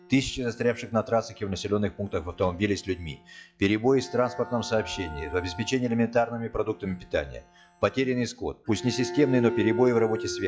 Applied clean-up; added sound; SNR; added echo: classical method log-MMSE.